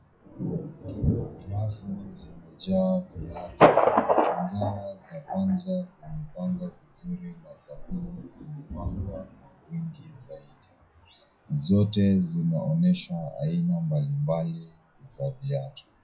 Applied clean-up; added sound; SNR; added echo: classical method WPE with log-MMSE.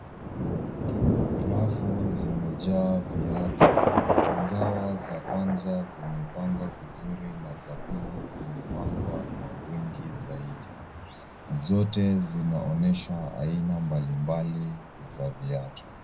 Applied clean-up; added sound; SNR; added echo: none; Thunder; 0 dB; reverberation time 0.4 s.